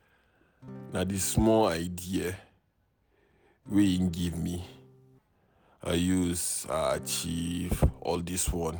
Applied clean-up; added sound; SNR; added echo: none; Acoustic guitar / Strum; 17 dB; none.